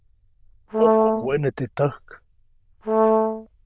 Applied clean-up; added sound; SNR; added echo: neural diffusion model UNIVERSE++.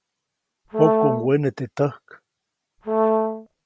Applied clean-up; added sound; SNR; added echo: none; Brass instrument; -4 dB; none.